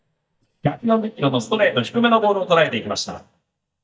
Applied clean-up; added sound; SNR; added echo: neural mask model DeepFilterNet 3.